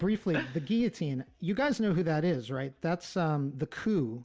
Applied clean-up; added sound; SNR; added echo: none; none; none; none.